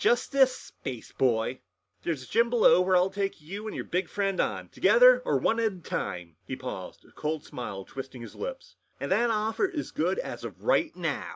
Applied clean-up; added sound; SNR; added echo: none; none; none; none.